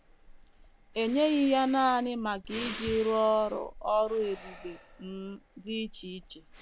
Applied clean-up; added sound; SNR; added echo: none; Breathing; 17 dB; none.